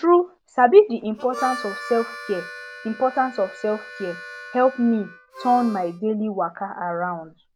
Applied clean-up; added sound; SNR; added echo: none; Harmonica; 16 dB; none.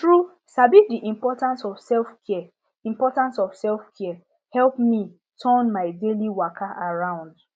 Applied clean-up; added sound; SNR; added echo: none; none; none; none.